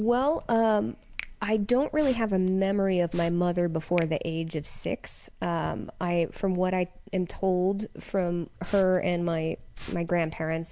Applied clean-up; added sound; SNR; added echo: none; Liquid + Finger snapping; 18 dB; none.